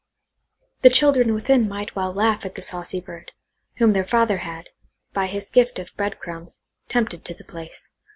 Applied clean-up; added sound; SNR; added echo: none; none; none; none.